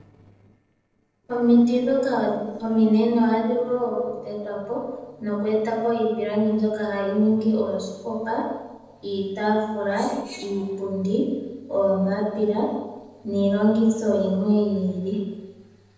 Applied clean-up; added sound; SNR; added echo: neural separator model SepFormer DNS4.